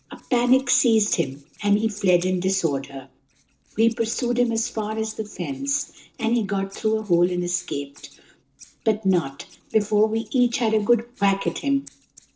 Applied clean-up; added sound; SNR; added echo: neural separator model SepFormer DNS4.